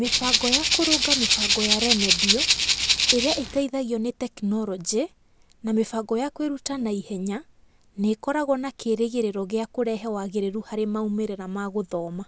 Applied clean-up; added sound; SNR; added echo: none; Rattle (instrument); -5 dB; none.